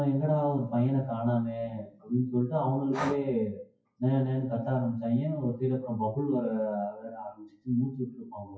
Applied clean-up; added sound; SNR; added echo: classical method WPE with log-MMSE.